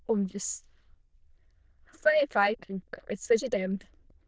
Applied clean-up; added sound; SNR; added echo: neural diffusion model UNIVERSE++.